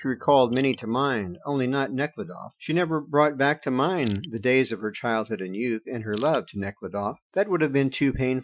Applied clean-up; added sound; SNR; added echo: classical method Wiener filter.